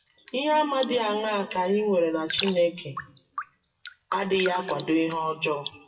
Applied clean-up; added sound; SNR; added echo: classical method WPE with log-MMSE.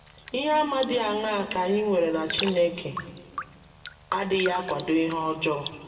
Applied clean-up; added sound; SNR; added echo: none; Raindrop; 11 dB; reverberation time 1.6 s.